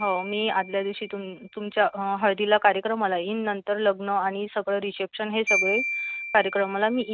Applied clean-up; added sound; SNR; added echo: neural mask model RNNoise.